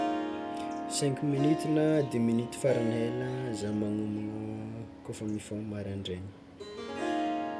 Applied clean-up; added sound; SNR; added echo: none; Harp; 5 dB; none.